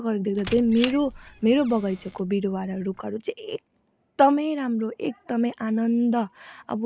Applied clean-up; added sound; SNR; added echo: none; Squeak; 12 dB; none.